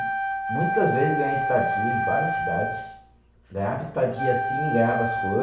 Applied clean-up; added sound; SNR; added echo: none; Wind instrument, woodwind instrument; 0 dB; reverberation time 0.6 s.